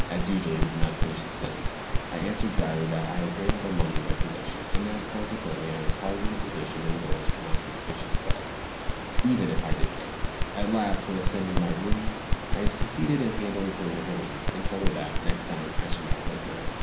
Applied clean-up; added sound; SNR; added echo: none; Crackle; -3 dB; reverberation time 0.6 s.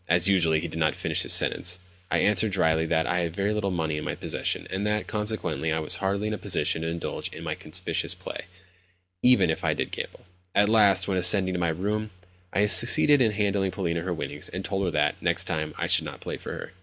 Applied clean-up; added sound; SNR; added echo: none; none; none; none.